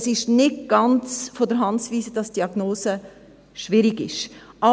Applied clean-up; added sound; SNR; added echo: none; none; none; none.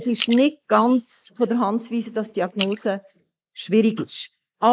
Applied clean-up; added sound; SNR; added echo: neural mask model Resemble Enhance denoiser.